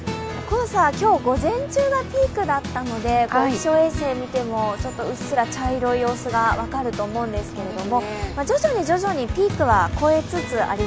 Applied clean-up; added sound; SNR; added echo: none; none; none; none.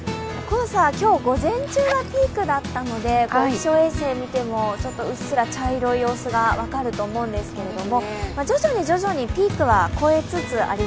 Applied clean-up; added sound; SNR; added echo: none; Zipper (clothing); 15 dB; none.